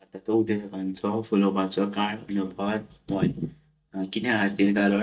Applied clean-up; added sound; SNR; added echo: neural mask model DeepFilterNet 3.